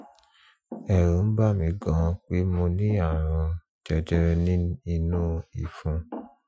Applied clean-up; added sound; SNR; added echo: classical method Wiener filter.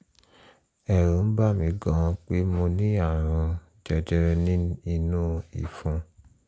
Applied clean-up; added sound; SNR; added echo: none; none; none; none.